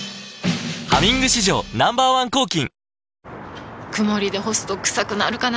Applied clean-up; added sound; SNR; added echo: none; none; none; none.